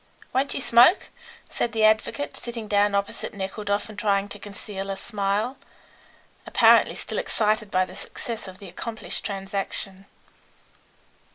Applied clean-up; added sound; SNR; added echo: none; none; none; none.